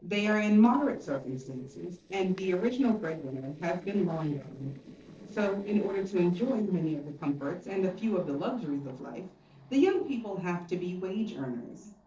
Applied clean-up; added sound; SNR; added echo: neural separator model SepFormer DNS4.